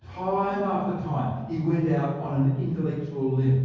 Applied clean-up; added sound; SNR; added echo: none; none; none; reverberation time 1.3 s.